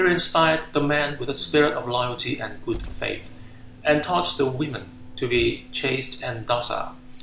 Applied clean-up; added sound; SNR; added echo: none; Car; 14 dB; none.